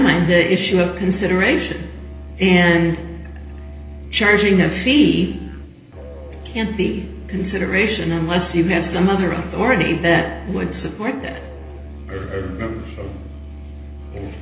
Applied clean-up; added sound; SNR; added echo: none; Musical instrument; 15 dB; reverberation time 0.8 s.